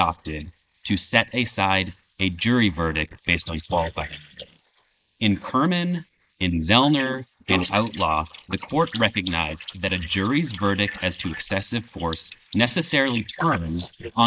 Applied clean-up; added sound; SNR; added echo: neural mask model Resemble Enhance denoiser.